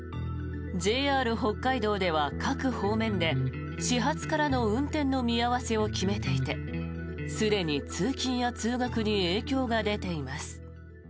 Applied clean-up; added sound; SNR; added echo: none; Electric guitar; 5 dB; none.